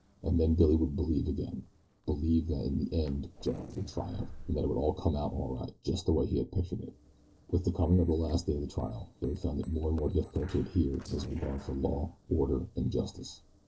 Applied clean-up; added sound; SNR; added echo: neural separator model SepFormer DNS4.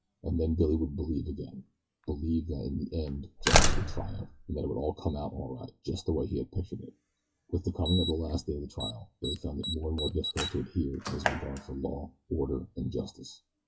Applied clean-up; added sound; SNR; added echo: classical method WPE with log-MMSE.